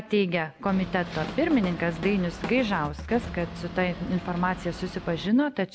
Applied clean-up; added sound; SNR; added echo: none; Boat, Water vehicle + Drum kit; 10 dB; none.